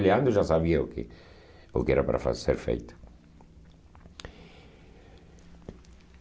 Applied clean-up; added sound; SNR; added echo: none; none; none; none.